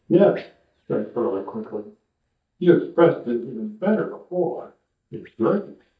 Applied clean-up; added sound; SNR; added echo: neural mask model DeepFilterNet 3.